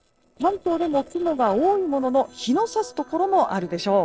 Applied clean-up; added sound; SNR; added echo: neural separator model SepFormer DNS4.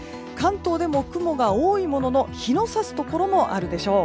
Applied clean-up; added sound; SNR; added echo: none; none; none; none.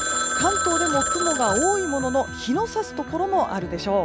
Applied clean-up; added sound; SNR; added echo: none; Telephone; 3 dB; none.